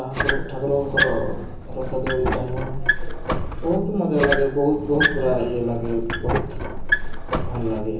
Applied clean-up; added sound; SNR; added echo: none; Squeak; 0 dB; reverberation time 0.8 s.